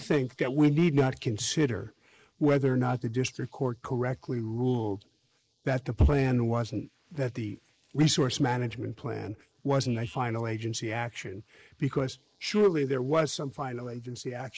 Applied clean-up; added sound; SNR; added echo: neural mask model Resemble Enhance denoiser.